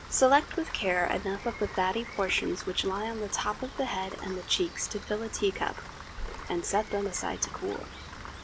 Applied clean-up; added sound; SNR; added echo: none; Rain; 11 dB; none.